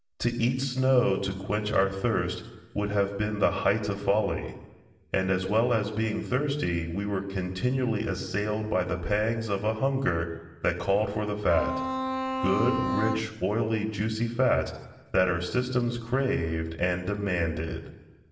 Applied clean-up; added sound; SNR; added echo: none; Bowed string instrument; 3 dB; reverberation time 1.1 s.